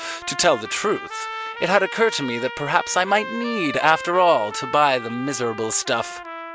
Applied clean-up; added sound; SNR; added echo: none; Trumpet; 11 dB; none.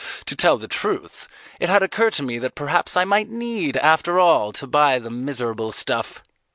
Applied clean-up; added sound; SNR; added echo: none; none; none; none.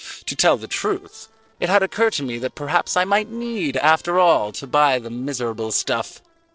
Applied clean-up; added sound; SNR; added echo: neural separator model SepFormer DNS4.